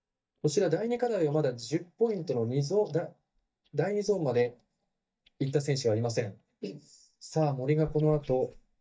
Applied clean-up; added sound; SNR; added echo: neural mask model DeepFilterNet 3.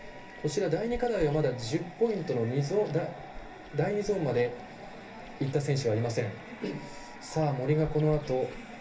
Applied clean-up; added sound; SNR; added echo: none; Chewing, mastication; 17 dB; reverberation time 0.3 s.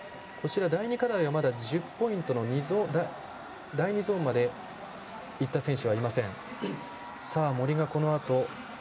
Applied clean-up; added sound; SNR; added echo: none; none; none; none.